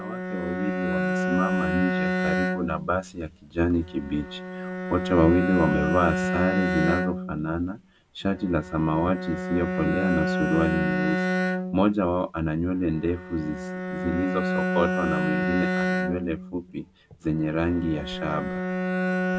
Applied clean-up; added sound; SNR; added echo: none; Bowed string instrument; 1 dB; none.